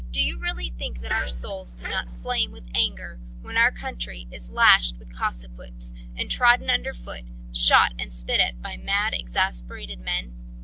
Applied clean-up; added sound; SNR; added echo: none; Fart; 11 dB; none.